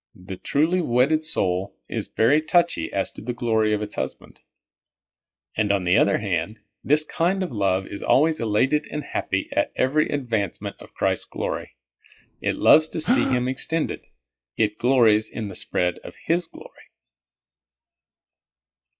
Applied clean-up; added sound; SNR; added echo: classical method log-MMSE.